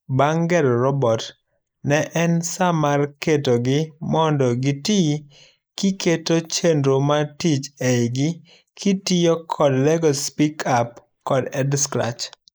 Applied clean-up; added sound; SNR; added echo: neural mask model Resemble Enhance denoiser.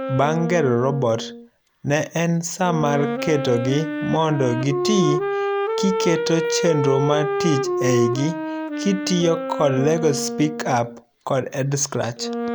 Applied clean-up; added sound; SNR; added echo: none; Wind instrument, woodwind instrument; 4 dB; none.